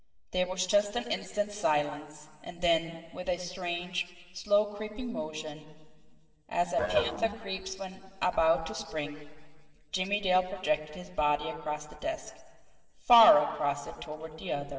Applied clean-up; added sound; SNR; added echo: neural separator model SepFormer DNS4.